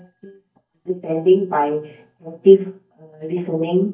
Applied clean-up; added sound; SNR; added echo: neural mask model DeepFilterNet 3.